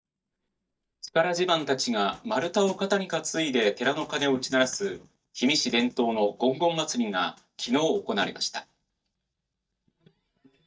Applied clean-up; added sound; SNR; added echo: neural mask model DeepFilterNet 3.